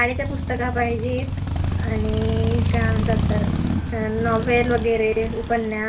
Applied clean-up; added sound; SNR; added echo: none; Motorcycle; -1 dB; reverberation time 0.2 s.